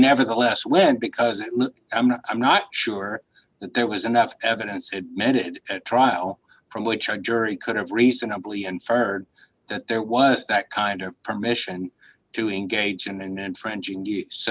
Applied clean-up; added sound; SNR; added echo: none; none; none; none.